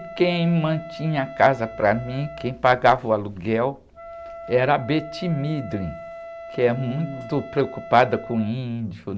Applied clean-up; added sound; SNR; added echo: none; Wind instrument, woodwind instrument; 15 dB; none.